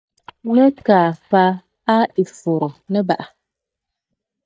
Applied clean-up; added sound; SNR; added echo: neural mask model DeepFilterNet 3.